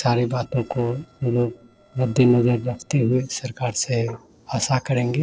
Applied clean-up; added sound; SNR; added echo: neural separator model SepFormer DNS4.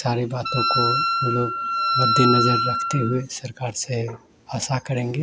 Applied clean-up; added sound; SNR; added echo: none; Wind instrument, woodwind instrument; -2 dB; none.